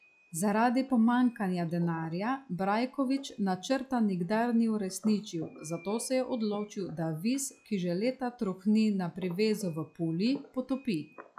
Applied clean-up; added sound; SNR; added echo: classical method log-MMSE.